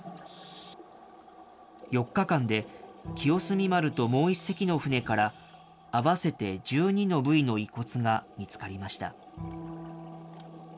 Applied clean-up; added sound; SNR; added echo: none; Bowed string instrument; 18 dB; none.